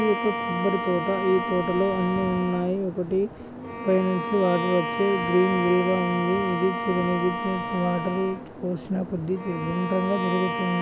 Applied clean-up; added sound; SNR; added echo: none; Bowed string instrument; 5 dB; none.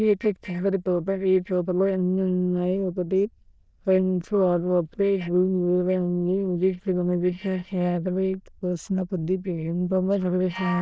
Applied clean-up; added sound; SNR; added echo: neural diffusion model UNIVERSE++.